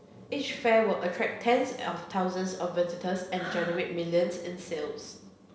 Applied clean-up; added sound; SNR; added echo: none; Breathing; 13 dB; none.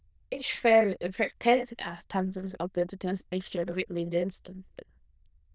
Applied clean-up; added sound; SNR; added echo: neural diffusion model UNIVERSE++.